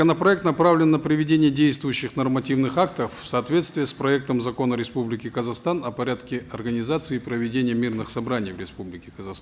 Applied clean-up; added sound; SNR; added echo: none; none; none; none.